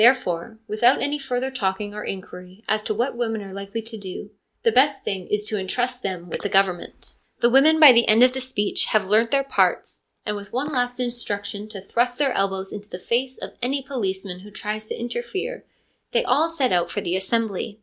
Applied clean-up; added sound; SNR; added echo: neural mask model Resemble Enhance denoiser.